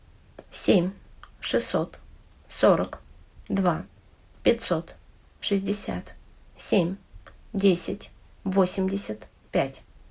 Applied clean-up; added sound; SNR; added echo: none; none; none; none.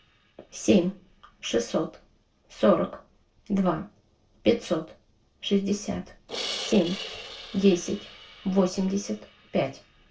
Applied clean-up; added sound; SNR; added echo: neural separator model SepFormer DNS4.